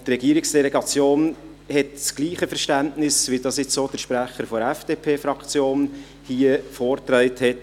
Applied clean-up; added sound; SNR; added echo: none; none; none; none.